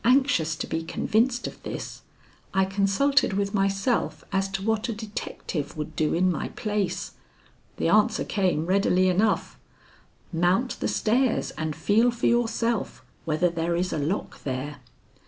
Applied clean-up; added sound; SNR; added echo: none; none; none; none.